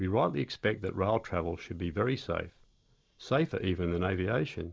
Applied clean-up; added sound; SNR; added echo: neural mask model Resemble Enhance denoiser.